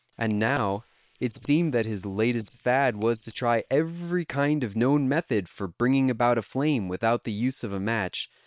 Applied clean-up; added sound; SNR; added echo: neural separator model SepFormer WHAM!.